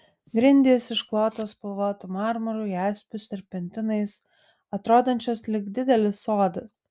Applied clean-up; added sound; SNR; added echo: none; none; none; none.